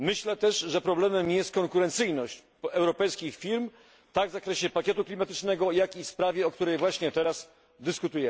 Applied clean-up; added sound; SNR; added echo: none; none; none; none.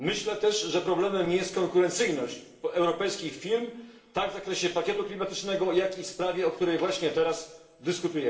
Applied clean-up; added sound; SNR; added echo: none; none; none; reverberation time 0.8 s.